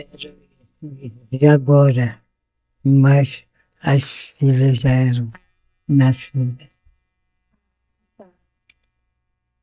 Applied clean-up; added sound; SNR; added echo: neural mask model DeepFilterNet 3.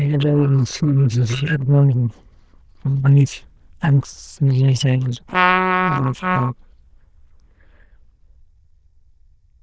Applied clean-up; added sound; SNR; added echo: neural diffusion model UNIVERSE++.